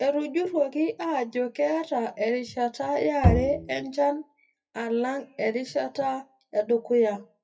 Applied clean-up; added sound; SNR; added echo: classical method WPE with log-MMSE.